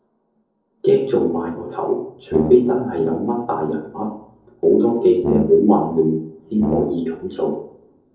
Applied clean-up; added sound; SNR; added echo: neural separator model SepFormer DNS4.